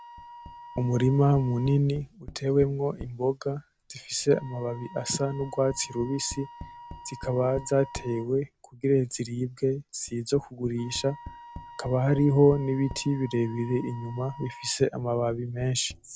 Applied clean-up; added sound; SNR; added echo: none; Wind instrument, woodwind instrument + Tap; 18 dB; none.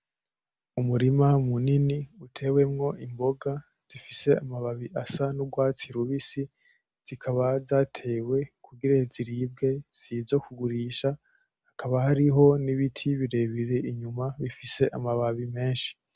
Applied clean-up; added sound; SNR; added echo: none; none; none; none.